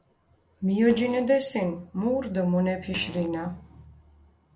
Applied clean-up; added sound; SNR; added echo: none; Fart; 18 dB; none.